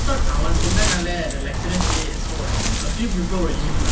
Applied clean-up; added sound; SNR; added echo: none; Wind; -2 dB; reverberation time 0.1 s.